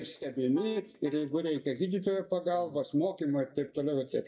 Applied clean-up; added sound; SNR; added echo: neural mask model DeepFilterNet 3.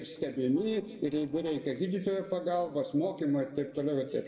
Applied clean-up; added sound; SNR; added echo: neural separator model SepFormer DNS4.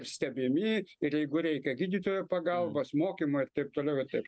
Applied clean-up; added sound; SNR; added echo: none; none; none; none.